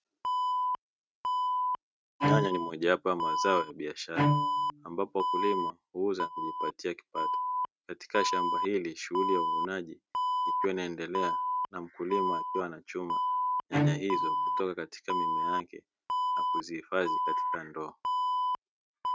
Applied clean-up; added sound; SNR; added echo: neural mask model RNNoise.